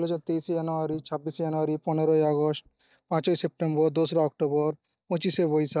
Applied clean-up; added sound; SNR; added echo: neural mask model DeepFilterNet 3.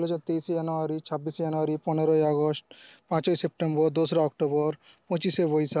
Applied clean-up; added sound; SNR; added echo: none; none; none; none.